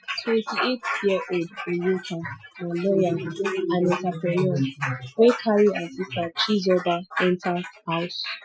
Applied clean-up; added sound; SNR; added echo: classical method Wiener filter.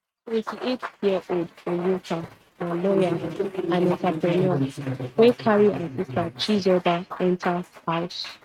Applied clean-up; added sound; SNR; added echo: neural mask model RNNoise.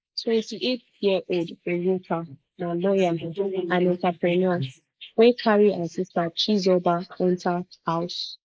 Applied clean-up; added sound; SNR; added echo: neural mask model Resemble Enhance denoiser.